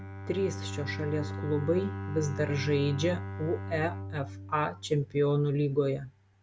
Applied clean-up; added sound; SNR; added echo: none; Bowed string instrument; 8 dB; none.